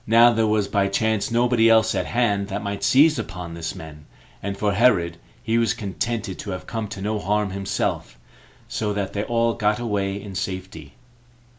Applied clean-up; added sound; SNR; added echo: none; none; none; none.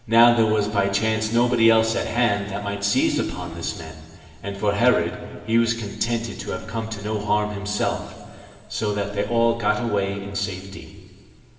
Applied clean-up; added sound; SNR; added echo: none; none; none; reverberation time 2.0 s.